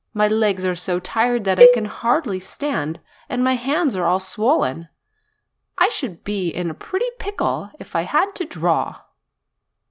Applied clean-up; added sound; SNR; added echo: none; Cowbell; -3 dB; none.